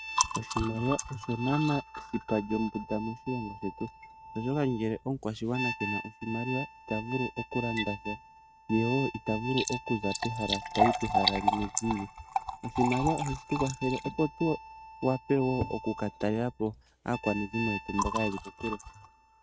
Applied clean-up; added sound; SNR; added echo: neural mask model RNNoise.